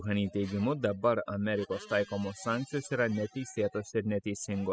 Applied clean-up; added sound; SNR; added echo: classical method spectral subtraction.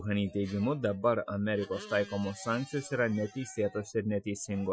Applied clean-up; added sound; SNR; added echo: classical method Wiener filter.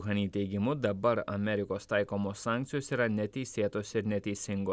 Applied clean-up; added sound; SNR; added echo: none; none; none; none.